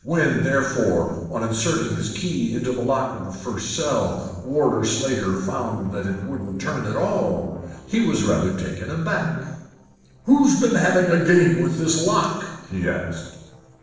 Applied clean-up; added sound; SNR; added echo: neural separator model SepFormer DNS4.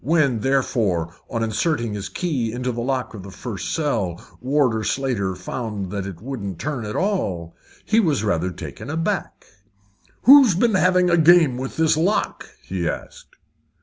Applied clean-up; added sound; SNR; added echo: none; none; none; none.